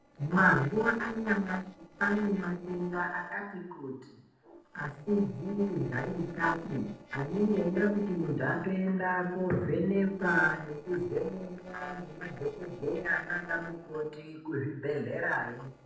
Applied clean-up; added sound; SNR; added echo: neural separator model SepFormer DNS4.